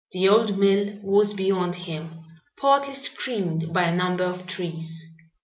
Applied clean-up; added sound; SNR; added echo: none; none; none; none.